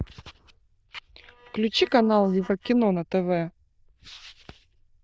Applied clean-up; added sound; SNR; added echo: neural diffusion model UNIVERSE++.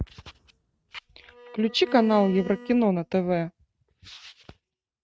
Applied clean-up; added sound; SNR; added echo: neural mask model RNNoise.